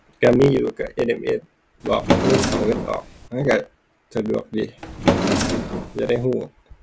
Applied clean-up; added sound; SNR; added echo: none; Drawer open or close; 0 dB; none.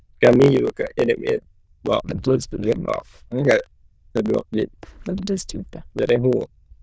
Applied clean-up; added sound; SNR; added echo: neural diffusion model UNIVERSE++.